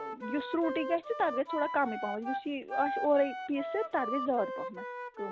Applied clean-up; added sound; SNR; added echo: none; Wind instrument, woodwind instrument; 6 dB; none.